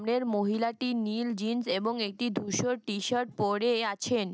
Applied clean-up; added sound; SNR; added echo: none; none; none; none.